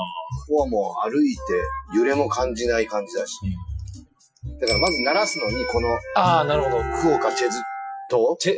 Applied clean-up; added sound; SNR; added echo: classical method Wiener filter.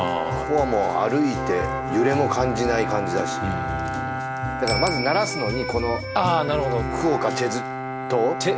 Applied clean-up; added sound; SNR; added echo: none; Bowed string instrument; 6 dB; none.